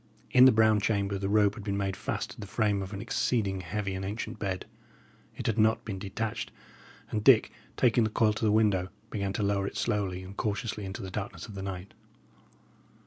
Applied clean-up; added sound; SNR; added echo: none; none; none; none.